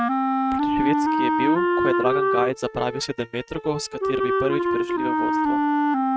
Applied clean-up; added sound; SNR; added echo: neural mask model RNNoise.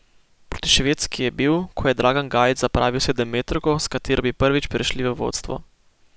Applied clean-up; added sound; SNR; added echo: none; none; none; none.